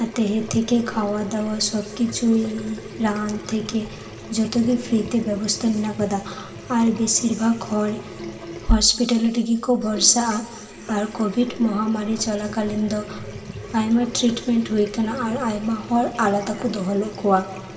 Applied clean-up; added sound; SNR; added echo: none; Sink (filling or washing) / Water tap, faucet; 12 dB; reverberation time 1.5 s.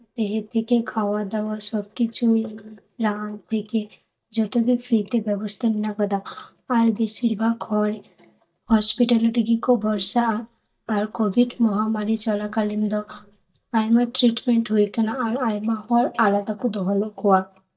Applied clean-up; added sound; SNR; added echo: neural mask model DeepFilterNet 3.